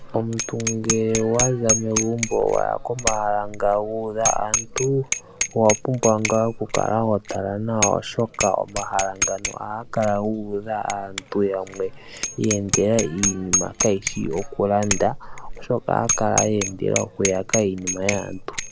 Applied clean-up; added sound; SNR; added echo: none; Bicycle bell; 5 dB; none.